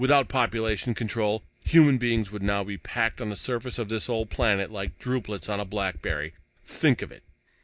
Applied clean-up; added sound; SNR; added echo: none; none; none; none.